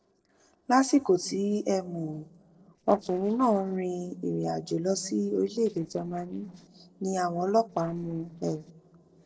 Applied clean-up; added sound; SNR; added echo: neural separator model SepFormer DNS4.